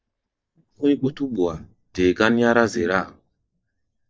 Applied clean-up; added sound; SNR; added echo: neural mask model DeepFilterNet 3.